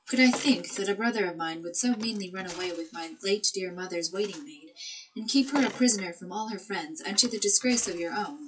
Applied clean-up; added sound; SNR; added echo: classical method WPE with log-MMSE.